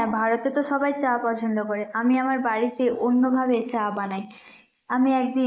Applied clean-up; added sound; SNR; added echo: neural mask model Resemble Enhance denoiser.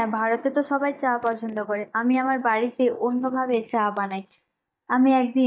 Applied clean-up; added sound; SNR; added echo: neural mask model DeepFilterNet 3.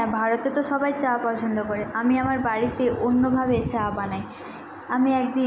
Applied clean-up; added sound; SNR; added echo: none; none; none; none.